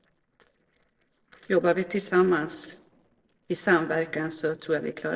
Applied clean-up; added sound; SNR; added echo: neural separator model SepFormer DNS4.